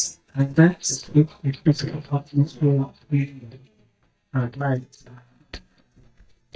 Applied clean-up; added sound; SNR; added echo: neural mask model DeepFilterNet 3.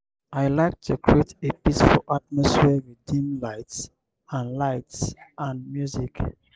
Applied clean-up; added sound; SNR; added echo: none; none; none; none.